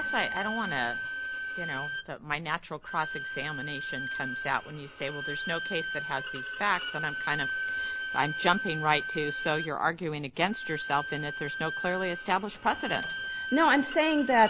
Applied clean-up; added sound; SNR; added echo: none; Bowed string instrument; 5 dB; none.